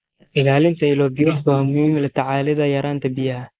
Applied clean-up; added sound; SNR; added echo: neural mask model Resemble Enhance denoiser.